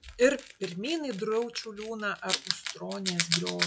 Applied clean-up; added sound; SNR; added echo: classical method log-MMSE.